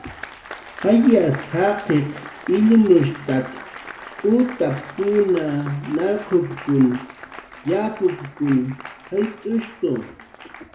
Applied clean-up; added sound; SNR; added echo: none; Applause; 17 dB; reverberation time 1.3 s.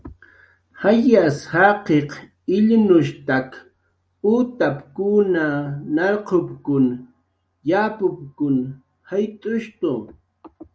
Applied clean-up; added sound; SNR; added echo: none; none; none; none.